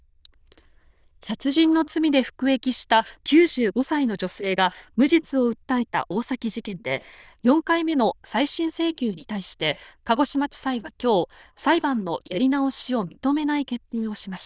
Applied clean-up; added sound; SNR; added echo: neural diffusion model UNIVERSE++.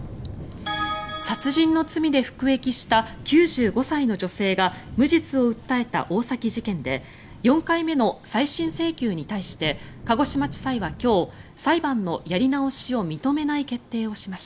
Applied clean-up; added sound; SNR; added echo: none; Thunder; 18 dB; none.